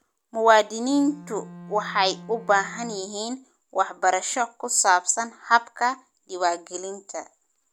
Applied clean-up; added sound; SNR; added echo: none; Bowed string instrument; 18 dB; none.